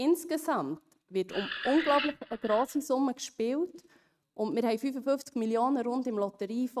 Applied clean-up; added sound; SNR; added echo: neural mask model RNNoise.